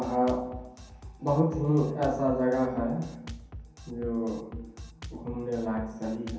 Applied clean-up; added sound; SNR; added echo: none; Drum kit; 14 dB; reverberation time 0.6 s.